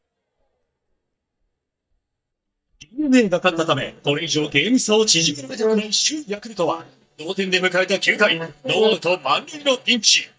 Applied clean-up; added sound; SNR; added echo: neural mask model DeepFilterNet 3.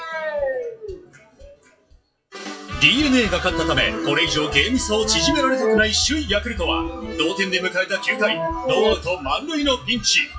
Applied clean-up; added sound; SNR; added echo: classical method WPE with log-MMSE.